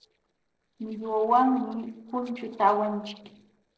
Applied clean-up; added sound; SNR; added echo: neural separator model SepFormer DNS4.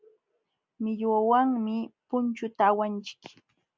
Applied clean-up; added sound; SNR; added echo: none; none; none; none.